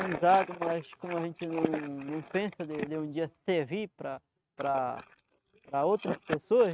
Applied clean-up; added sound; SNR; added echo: neural mask model RNNoise.